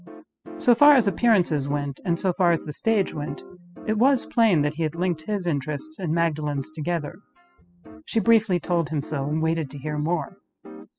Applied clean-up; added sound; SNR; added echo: classical method spectral subtraction.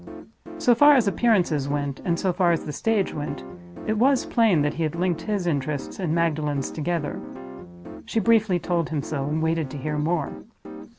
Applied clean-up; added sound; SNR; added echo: none; Piano; 13 dB; none.